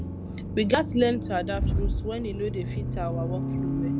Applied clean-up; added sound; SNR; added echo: none; Accelerating, revving, vroom; 0 dB; none.